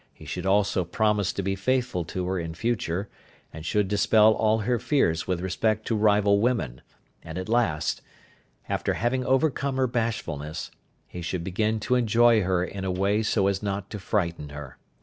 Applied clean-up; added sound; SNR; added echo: none; none; none; none.